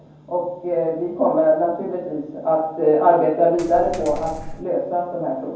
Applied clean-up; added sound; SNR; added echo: none; Coin (dropping); 12 dB; reverberation time 0.9 s.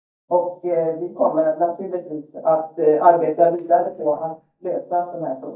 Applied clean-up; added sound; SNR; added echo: neural mask model DeepFilterNet 3.